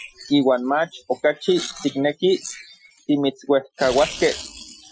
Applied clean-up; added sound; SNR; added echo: classical method Wiener filter.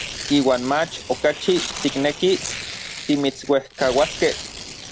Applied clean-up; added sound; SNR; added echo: none; Tearing; 10 dB; none.